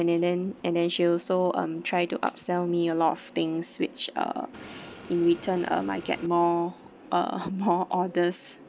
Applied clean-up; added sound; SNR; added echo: none; Motor vehicle (road) / Engine; 17 dB; none.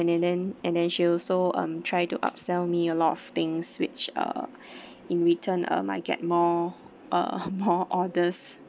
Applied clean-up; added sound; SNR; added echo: none; none; none; none.